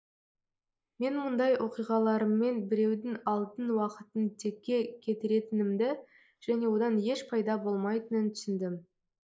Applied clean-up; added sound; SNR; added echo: neural mask model Resemble Enhance denoiser.